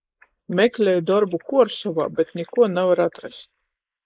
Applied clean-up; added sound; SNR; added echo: neural mask model Resemble Enhance denoiser.